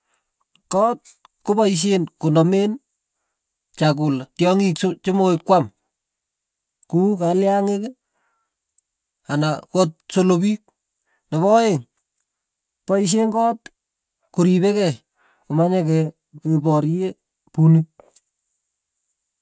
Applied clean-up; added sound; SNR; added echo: none; none; none; none.